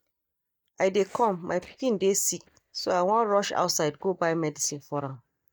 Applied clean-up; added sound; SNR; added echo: neural mask model DeepFilterNet 3.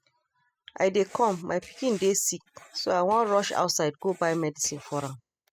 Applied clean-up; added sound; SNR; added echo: classical method spectral subtraction.